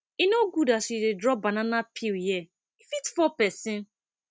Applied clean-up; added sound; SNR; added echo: none; none; none; none.